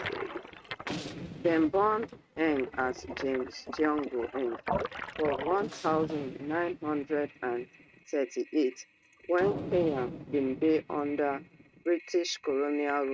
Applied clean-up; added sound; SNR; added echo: neural mask model RNNoise.